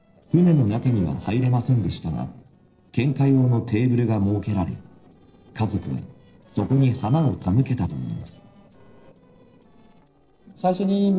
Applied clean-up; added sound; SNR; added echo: neural separator model SepFormer DNS4.